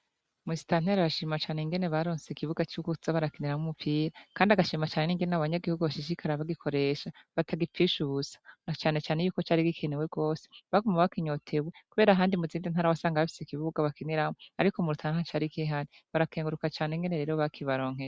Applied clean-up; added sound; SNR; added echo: none; none; none; none.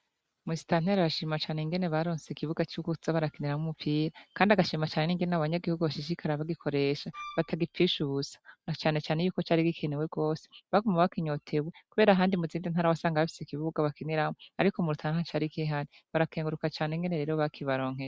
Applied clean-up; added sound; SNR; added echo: none; Wind instrument, woodwind instrument; 16 dB; none.